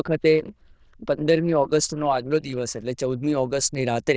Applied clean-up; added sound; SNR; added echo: neural diffusion model UNIVERSE++.